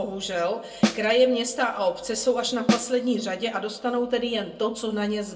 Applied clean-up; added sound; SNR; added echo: none; Snare drum; -1 dB; reverberation time 0.2 s.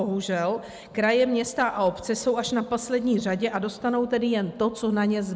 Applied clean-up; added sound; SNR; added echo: none; none; none; none.